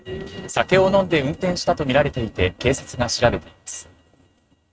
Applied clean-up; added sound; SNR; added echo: neural mask model RNNoise.